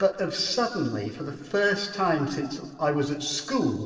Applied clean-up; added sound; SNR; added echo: neural separator model SepFormer DNS4.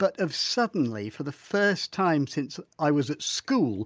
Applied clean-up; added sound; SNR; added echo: none; none; none; none.